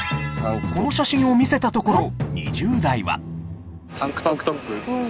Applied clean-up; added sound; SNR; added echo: none; none; none; none.